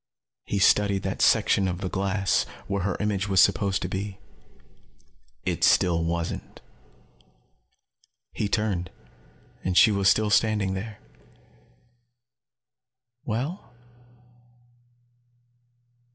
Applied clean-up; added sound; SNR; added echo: none; none; none; none.